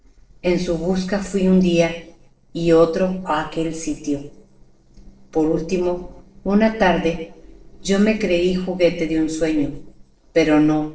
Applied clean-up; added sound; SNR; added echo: neural separator model SepFormer DNS4.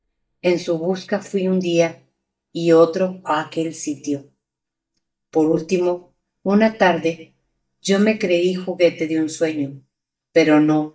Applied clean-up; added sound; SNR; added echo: neural mask model DeepFilterNet 3.